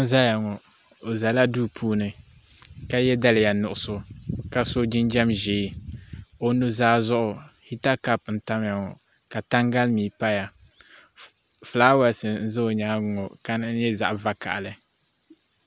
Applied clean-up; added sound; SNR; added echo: none; none; none; none.